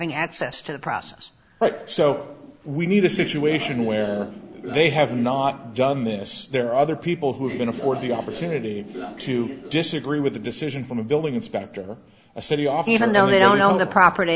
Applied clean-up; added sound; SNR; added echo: none; Train; 13 dB; none.